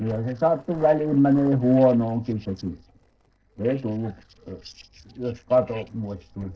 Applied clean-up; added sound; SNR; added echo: neural separator model SepFormer DNS4.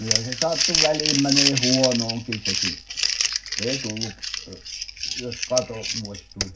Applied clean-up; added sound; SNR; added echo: none; Crumpling, crinkling; -2 dB; reverberation time 0.4 s.